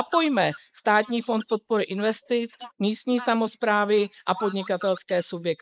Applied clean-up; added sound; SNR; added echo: neural mask model Resemble Enhance denoiser.